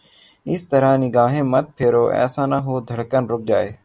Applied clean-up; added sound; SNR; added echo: none; none; none; none.